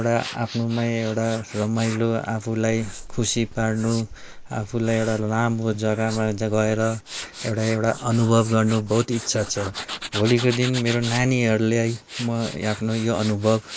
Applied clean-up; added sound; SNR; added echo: neural mask model Resemble Enhance denoiser.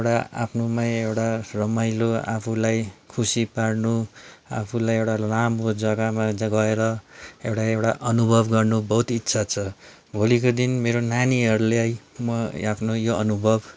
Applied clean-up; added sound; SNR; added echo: none; none; none; none.